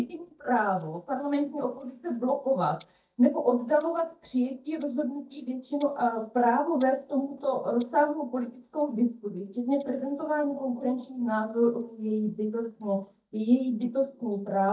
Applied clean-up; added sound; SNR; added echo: neural mask model DeepFilterNet 3.